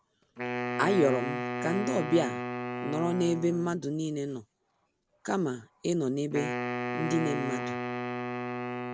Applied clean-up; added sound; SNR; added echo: none; Wind instrument, woodwind instrument; 4 dB; none.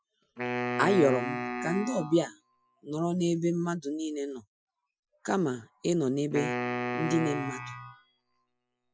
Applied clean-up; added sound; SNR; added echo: classical method Wiener filter.